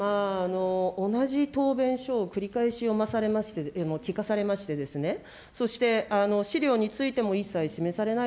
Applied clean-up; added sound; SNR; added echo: none; none; none; none.